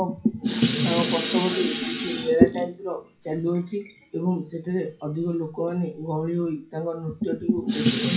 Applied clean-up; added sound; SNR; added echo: classical method WPE with log-MMSE.